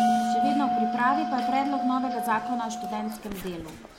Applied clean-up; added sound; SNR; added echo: none; Bell; -1 dB; none.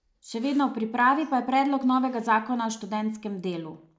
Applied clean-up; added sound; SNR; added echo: none; none; none; none.